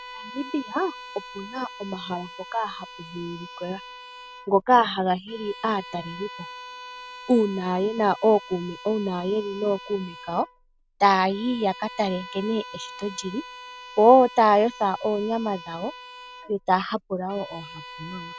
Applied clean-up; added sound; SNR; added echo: none; Bowed string instrument; 17 dB; none.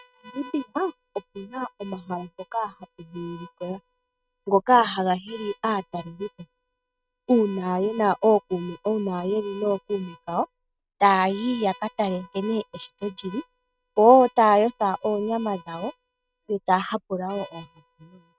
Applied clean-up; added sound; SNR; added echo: neural mask model RNNoise.